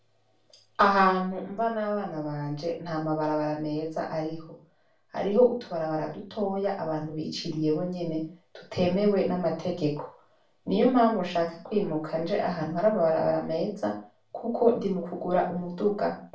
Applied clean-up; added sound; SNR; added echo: none; none; none; reverberation time 0.3 s.